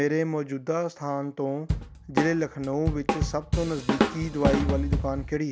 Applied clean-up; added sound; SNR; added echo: none; Drum / Drum kit; 0 dB; none.